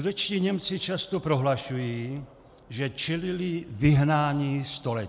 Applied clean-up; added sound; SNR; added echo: none; none; none; none.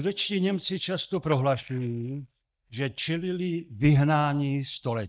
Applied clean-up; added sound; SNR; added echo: neural mask model DeepFilterNet 3.